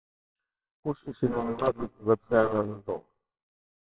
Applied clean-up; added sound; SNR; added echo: neural separator model SepFormer WHAMR!.